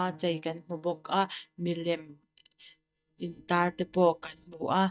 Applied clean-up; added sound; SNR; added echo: neural mask model DeepFilterNet 3.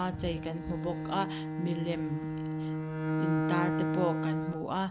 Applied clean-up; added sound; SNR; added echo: none; Bowed string instrument; -1 dB; none.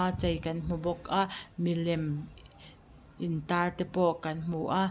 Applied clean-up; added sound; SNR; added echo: none; none; none; none.